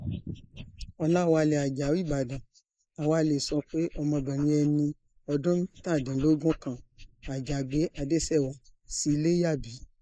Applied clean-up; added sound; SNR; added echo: neural mask model Resemble Enhance denoiser.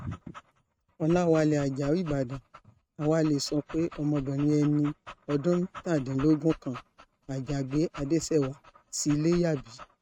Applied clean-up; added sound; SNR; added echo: neural mask model RNNoise.